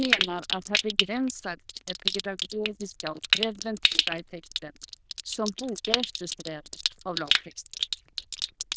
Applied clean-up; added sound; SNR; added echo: neural diffusion model UNIVERSE++.